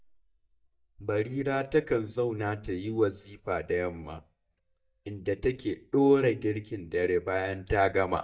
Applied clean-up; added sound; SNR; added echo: neural mask model DeepFilterNet 3.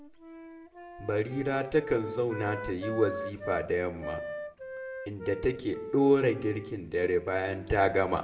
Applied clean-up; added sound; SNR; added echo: none; Wind instrument, woodwind instrument; 11 dB; reverberation time 0.6 s.